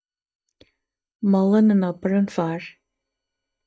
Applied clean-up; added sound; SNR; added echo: neural mask model DeepFilterNet 3.